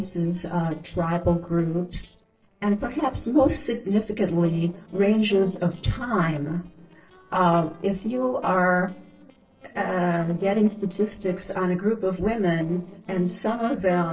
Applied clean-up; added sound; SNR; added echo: neural separator model SepFormer DNS4.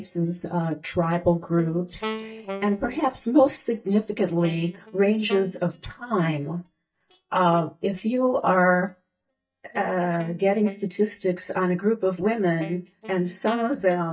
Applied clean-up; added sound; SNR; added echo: neural mask model DeepFilterNet 3.